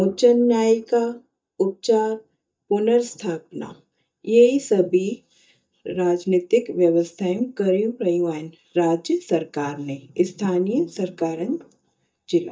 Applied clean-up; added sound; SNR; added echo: neural mask model DeepFilterNet 3.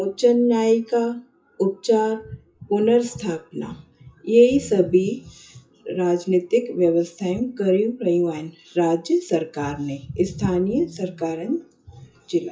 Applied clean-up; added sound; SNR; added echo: classical method WPE with log-MMSE.